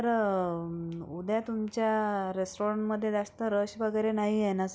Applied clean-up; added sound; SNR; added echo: none; none; none; none.